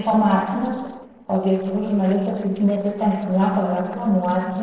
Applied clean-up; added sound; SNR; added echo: neural separator model SepFormer DNS4.